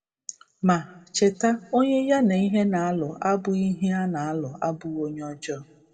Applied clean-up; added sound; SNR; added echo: none; none; none; reverberation time 0.8 s.